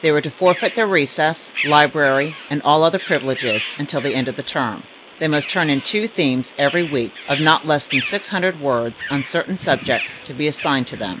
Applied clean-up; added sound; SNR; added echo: none; Bird vocalization, bird call, bird song; 12 dB; none.